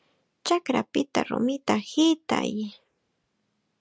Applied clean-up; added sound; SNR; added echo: none; none; none; none.